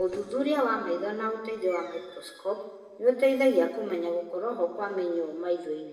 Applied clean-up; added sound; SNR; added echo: none; none; none; reverberation time 1.1 s.